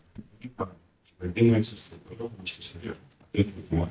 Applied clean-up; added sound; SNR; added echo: neural mask model DeepFilterNet 3.